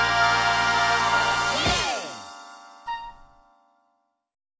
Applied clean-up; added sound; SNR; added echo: none; Wind instrument, woodwind instrument; 11 dB; none.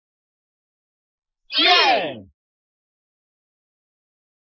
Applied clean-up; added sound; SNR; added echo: neural mask model Resemble Enhance denoiser.